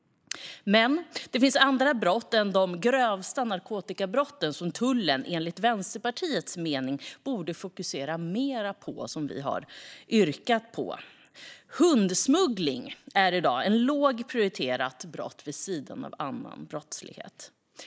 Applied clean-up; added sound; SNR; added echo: neural mask model Resemble Enhance denoiser.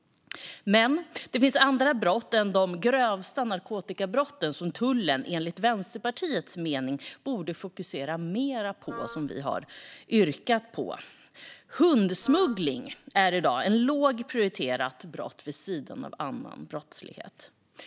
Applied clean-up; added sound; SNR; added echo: none; Wind instrument, woodwind instrument; 16 dB; none.